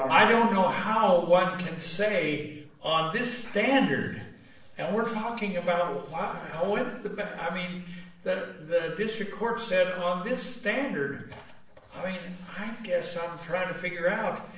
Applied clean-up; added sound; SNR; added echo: neural separator model SepFormer DNS4.